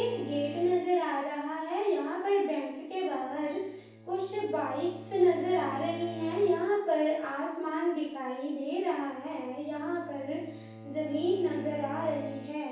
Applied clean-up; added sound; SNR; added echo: none; Bowed string instrument; 15 dB; reverberation time 0.7 s.